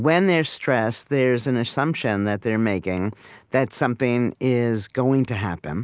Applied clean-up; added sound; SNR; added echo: none; none; none; none.